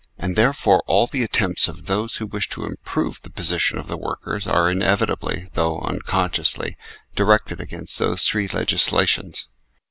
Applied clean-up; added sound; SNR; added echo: none; none; none; none.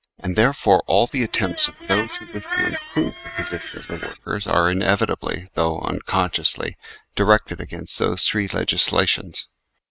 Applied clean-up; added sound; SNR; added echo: neural mask model RNNoise.